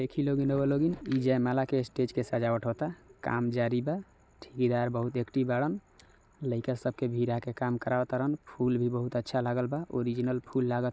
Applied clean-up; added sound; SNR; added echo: none; none; none; none.